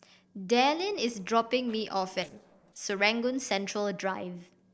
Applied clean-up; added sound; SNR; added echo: neural separator model SepFormer DNS4.